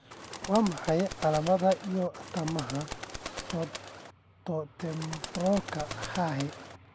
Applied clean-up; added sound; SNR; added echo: none; Bird; 10 dB; none.